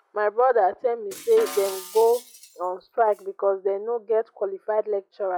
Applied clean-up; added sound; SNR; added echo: classical method log-MMSE.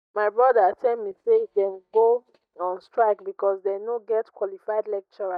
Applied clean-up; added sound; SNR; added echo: neural mask model DeepFilterNet 3.